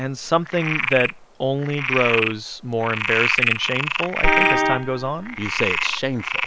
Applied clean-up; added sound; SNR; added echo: none; Vehicle horn, car horn, honking + Frog; -1 dB; none.